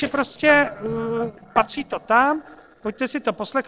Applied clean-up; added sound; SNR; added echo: neural separator model SepFormer DNS4.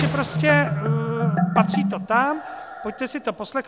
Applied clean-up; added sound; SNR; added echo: none; Marimba, xylophone + Explosion; 0 dB; none.